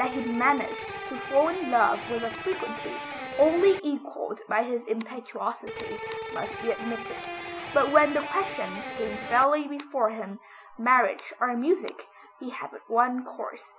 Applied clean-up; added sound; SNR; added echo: none; Electric guitar; 8 dB; none.